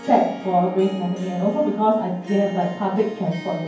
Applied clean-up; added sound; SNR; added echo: none; Harp; 16 dB; reverberation time 0.9 s.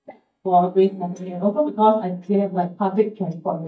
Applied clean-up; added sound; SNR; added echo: neural mask model DeepFilterNet 3.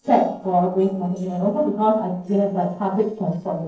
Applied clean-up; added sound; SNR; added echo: neural separator model SepFormer DNS4.